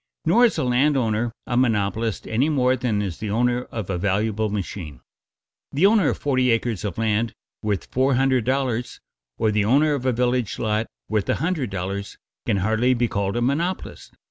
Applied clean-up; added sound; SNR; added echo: none; none; none; none.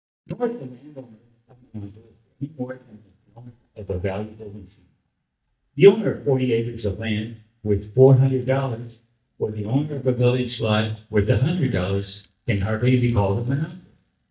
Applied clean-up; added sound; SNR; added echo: neural mask model DeepFilterNet 3.